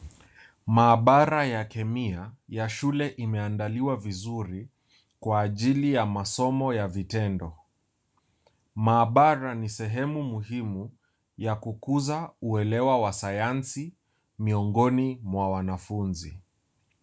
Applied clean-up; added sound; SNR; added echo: none; none; none; none.